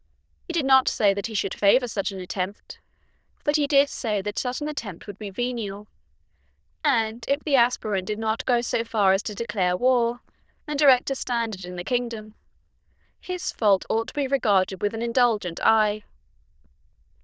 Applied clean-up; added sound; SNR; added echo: neural diffusion model UNIVERSE++.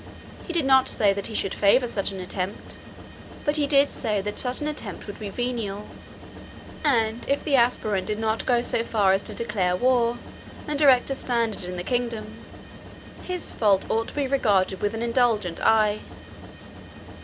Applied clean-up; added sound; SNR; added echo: none; Mechanisms; 14 dB; none.